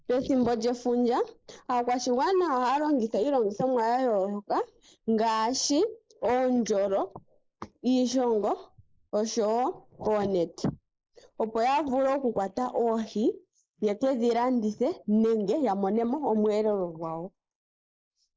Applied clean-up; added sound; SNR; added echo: neural mask model Resemble Enhance denoiser.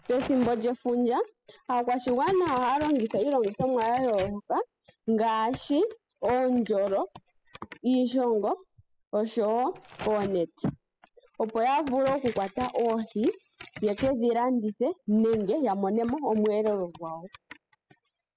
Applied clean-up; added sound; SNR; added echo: classical method spectral subtraction.